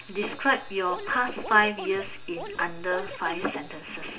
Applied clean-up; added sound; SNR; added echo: none; Scratching (performance technique); 10 dB; reverberation time 0.2 s.